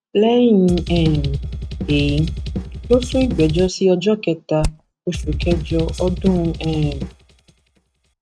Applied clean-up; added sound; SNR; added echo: neural mask model RNNoise.